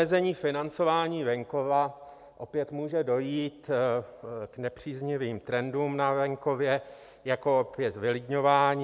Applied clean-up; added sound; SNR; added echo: none; none; none; none.